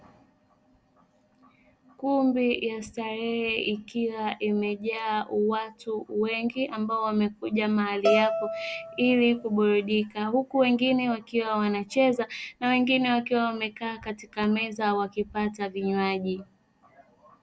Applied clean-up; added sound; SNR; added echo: none; Bowed string instrument; 3 dB; none.